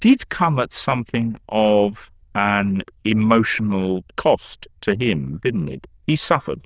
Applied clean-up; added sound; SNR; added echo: neural diffusion model UNIVERSE++.